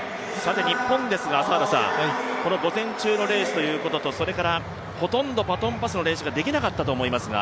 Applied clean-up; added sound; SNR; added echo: none; none; none; none.